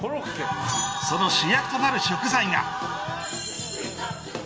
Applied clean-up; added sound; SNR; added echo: none; none; none; none.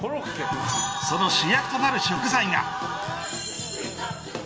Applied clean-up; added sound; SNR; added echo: none; Fart; 17 dB; none.